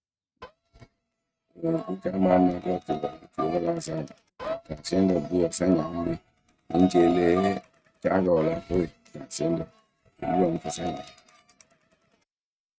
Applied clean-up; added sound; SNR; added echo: neural mask model RNNoise.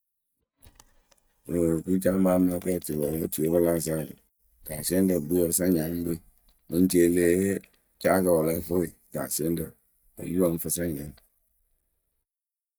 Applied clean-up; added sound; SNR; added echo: neural mask model DeepFilterNet 3.